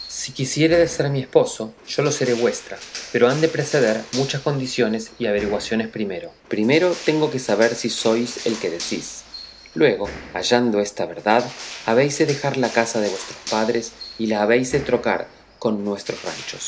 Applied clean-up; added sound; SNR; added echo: none; Crushing; 16 dB; none.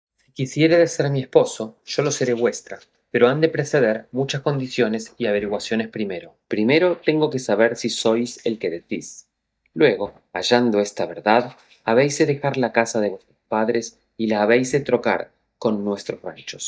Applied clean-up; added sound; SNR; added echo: neural mask model DeepFilterNet 3.